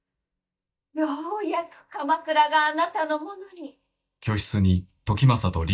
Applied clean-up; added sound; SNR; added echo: neural mask model DeepFilterNet 3.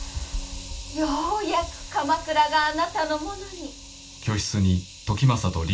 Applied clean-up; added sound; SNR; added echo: none; Hiss; 18 dB; reverberation time 0.2 s.